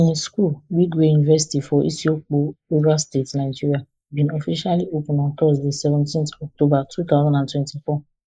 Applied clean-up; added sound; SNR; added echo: neural mask model Resemble Enhance denoiser.